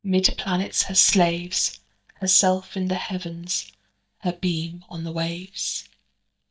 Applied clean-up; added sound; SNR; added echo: neural mask model DeepFilterNet 3.